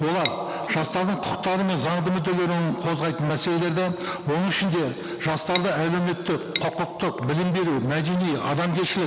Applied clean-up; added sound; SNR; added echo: none; Cutlery, silverware / Dishes, pots, and pans; 10 dB; none.